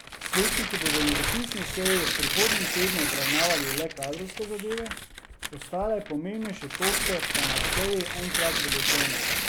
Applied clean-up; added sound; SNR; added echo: none; Tearing; -3 dB; none.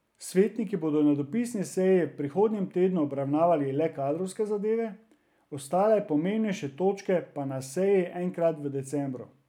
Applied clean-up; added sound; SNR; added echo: none; none; none; none.